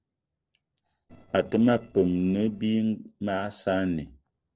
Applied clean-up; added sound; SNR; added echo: neural separator model SepFormer DNS4.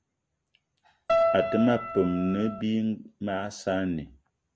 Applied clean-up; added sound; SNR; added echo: none; Keyboard (musical); -1 dB; none.